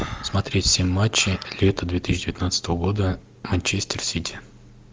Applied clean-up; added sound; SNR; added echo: none; Breathing; 18 dB; none.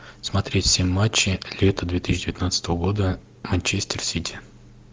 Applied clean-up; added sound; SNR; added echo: none; none; none; none.